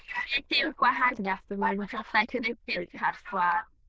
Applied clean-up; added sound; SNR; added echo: neural diffusion model UNIVERSE++.